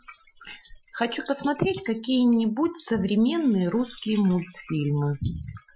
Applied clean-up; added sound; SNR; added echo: classical method Wiener filter.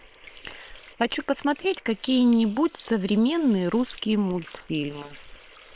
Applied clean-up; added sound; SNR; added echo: neural separator model SepFormer WHAM!.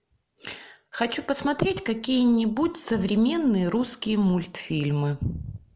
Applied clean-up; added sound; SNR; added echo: none; none; none; none.